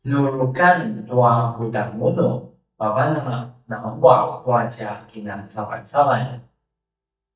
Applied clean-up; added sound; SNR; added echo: neural mask model DeepFilterNet 3.